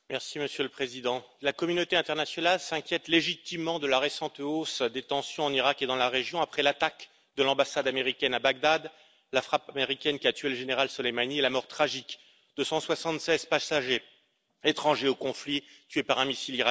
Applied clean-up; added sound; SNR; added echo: none; none; none; none.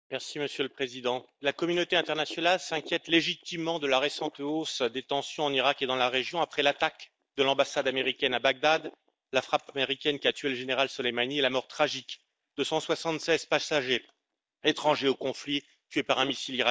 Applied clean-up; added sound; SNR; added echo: neural mask model DeepFilterNet 3.